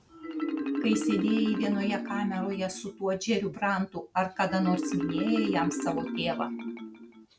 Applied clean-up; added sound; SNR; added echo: none; Marimba, xylophone; 3 dB; none.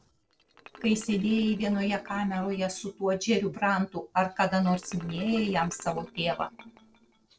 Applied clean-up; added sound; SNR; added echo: neural separator model SepFormer DNS4.